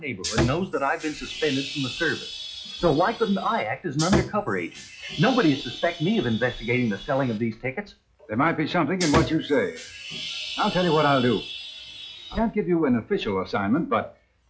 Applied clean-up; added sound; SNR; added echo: classical method log-MMSE.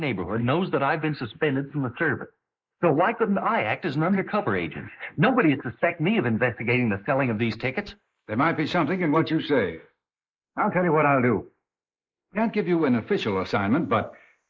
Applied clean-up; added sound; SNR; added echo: neural mask model Resemble Enhance denoiser.